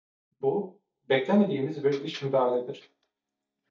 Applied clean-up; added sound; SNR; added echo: neural mask model DeepFilterNet 3.